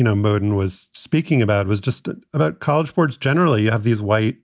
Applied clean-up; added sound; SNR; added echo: none; none; none; none.